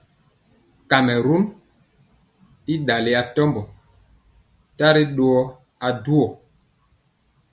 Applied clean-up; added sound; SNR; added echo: none; none; none; none.